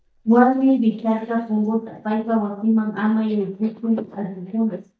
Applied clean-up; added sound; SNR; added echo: neural mask model DeepFilterNet 3.